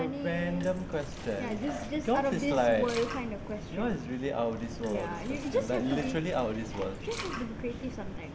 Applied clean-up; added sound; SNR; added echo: none; Liquid; 10 dB; none.